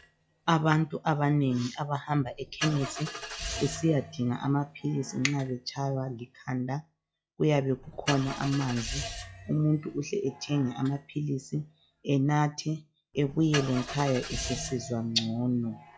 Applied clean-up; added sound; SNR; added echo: classical method log-MMSE.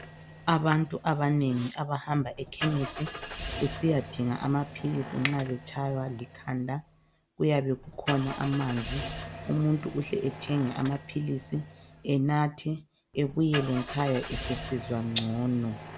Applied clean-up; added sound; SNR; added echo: none; Engine starting / Car; 11 dB; none.